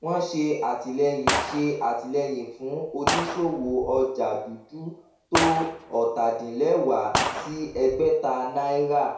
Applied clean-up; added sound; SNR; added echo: none; Gunshot, gunfire; 7 dB; reverberation time 0.6 s.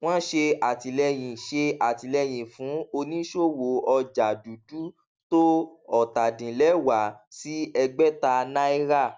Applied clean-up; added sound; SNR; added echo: none; none; none; none.